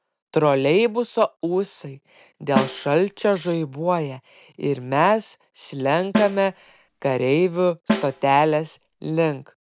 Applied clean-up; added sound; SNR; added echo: none; Snare drum; 7 dB; none.